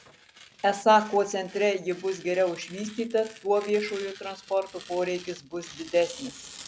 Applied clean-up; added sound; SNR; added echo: none; Tearing; 19 dB; none.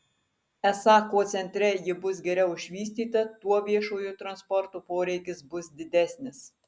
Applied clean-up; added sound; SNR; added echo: none; none; none; none.